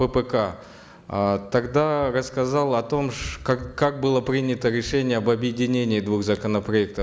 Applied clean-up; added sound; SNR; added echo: none; none; none; none.